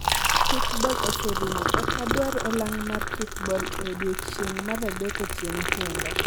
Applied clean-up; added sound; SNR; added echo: none; Liquid; -4 dB; none.